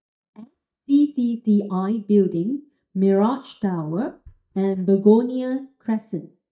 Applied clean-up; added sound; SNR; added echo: neural mask model DeepFilterNet 3.